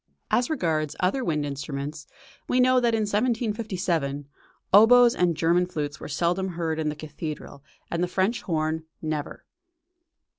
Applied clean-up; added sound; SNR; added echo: none; none; none; none.